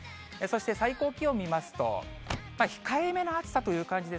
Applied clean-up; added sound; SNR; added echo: none; Car; 12 dB; none.